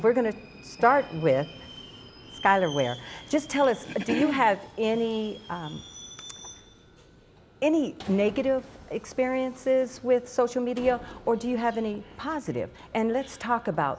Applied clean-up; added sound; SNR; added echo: none; Subway, metro, underground; 20 dB; none.